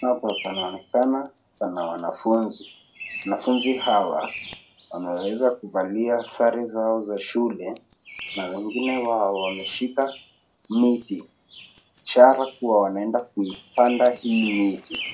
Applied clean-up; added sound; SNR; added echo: none; Bird vocalization, bird call, bird song; 16 dB; reverberation time 0.2 s.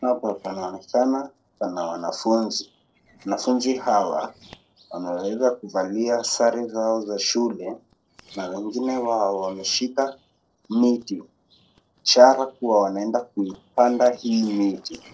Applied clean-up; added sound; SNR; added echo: neural separator model SepFormer DNS4.